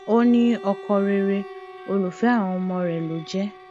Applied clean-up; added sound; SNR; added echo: none; Wind instrument, woodwind instrument + Bowed string instrument; 17 dB; none.